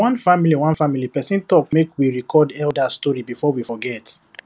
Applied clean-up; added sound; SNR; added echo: none; none; none; none.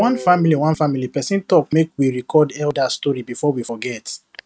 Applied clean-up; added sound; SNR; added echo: neural mask model RNNoise.